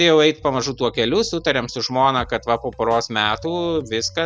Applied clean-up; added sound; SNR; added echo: none; none; none; none.